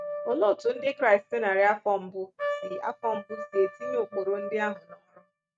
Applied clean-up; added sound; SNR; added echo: neural mask model RNNoise.